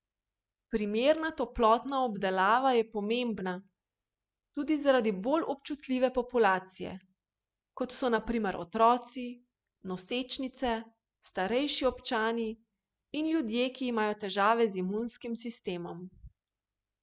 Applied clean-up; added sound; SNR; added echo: none; none; none; none.